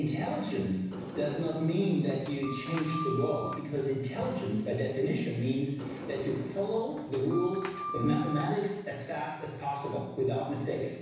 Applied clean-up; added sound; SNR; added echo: none; Sliding door; 10 dB; reverberation time 1.1 s.